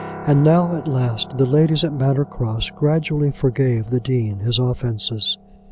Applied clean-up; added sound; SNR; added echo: none; Piano; 18 dB; none.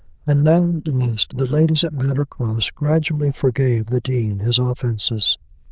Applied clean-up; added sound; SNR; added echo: neural diffusion model UNIVERSE++.